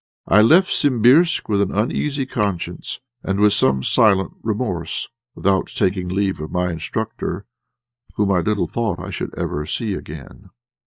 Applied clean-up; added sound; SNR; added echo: neural mask model DeepFilterNet 3.